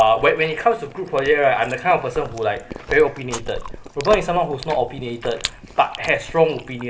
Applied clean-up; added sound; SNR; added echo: none; Chewing, mastication; 14 dB; reverberation time 0.7 s.